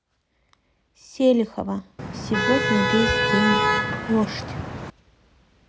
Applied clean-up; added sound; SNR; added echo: none; Motor vehicle (road); -2 dB; none.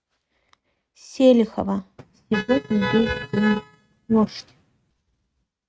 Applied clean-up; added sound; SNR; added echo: neural mask model RNNoise.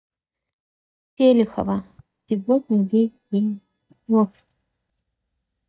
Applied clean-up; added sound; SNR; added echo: neural mask model DeepFilterNet 3.